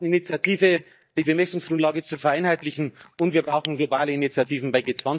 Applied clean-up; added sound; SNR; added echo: neural mask model DeepFilterNet 3.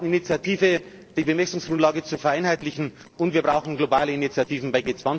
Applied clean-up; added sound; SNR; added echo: neural separator model SepFormer DNS4.